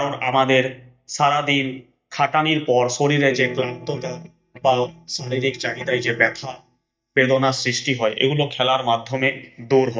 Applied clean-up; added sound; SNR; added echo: neural mask model DeepFilterNet 3.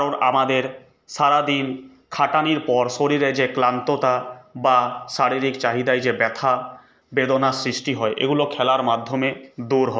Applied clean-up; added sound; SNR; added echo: none; none; none; none.